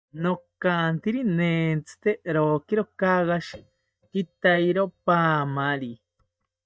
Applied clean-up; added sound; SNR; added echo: neural mask model DeepFilterNet 3.